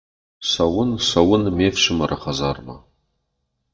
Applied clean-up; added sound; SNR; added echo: neural mask model DeepFilterNet 3.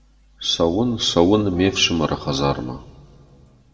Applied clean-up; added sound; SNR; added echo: none; Bowed string instrument; 16 dB; reverberation time 1.2 s.